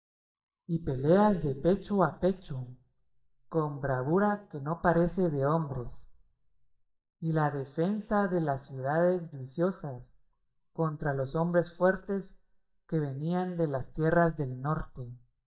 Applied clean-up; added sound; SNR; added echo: neural mask model DeepFilterNet 3.